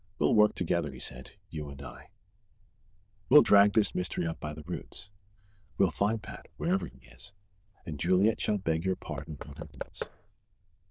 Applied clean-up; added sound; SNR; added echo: neural diffusion model UNIVERSE++.